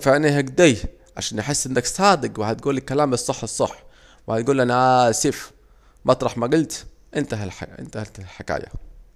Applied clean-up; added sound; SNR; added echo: none; none; none; none.